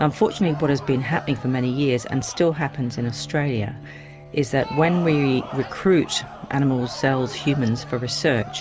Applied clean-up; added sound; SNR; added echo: none; Bowed string instrument + Crowd; 15 dB; none.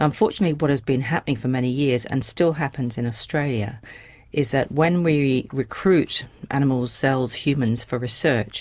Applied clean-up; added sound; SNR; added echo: none; none; none; none.